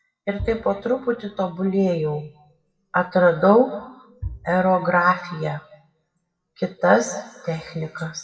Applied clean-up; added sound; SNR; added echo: classical method WPE with log-MMSE.